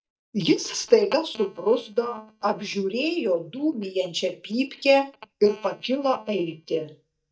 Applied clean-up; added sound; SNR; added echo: neural mask model DeepFilterNet 3.